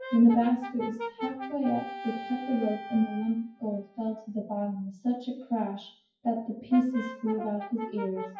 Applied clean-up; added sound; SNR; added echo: classical method WPE with log-MMSE.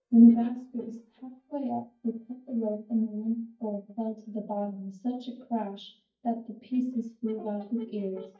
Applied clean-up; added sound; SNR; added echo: neural mask model DeepFilterNet 3.